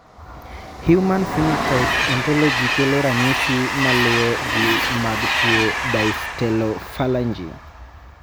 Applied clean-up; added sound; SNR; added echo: none; Train; 1 dB; none.